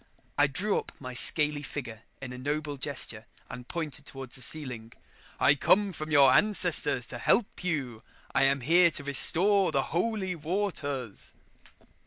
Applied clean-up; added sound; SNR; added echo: none; none; none; none.